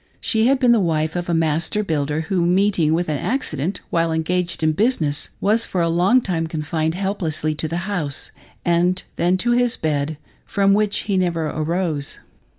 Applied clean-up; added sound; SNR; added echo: none; none; none; none.